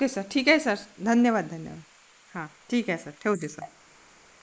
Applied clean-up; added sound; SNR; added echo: neural mask model Resemble Enhance denoiser.